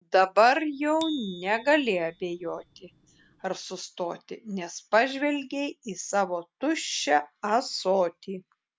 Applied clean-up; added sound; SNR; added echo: none; Bicycle bell; 20 dB; none.